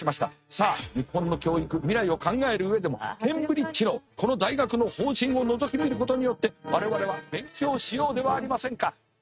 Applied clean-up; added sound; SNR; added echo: neural mask model RNNoise.